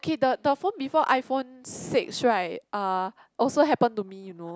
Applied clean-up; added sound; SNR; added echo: none; none; none; none.